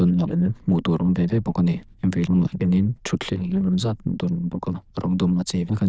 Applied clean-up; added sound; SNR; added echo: neural diffusion model UNIVERSE++.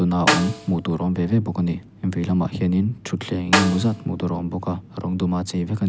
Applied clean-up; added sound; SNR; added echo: none; Snare drum; 5 dB; none.